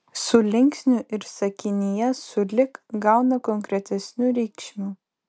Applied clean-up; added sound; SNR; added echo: none; none; none; none.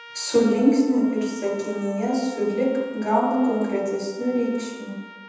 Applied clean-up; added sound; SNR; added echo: none; Trumpet; 20 dB; reverberation time 1.0 s.